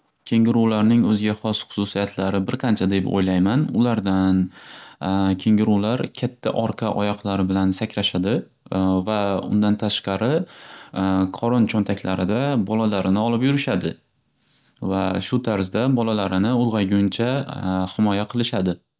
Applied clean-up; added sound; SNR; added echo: none; none; none; none.